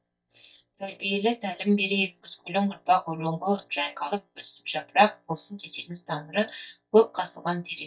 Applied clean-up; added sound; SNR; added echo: neural mask model DeepFilterNet 3.